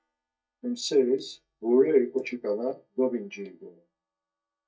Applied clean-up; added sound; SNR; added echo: neural mask model DeepFilterNet 3.